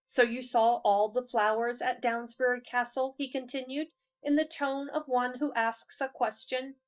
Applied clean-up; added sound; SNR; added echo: neural mask model DeepFilterNet 3.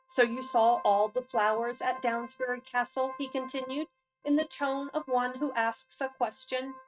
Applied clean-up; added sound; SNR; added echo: neural mask model RNNoise.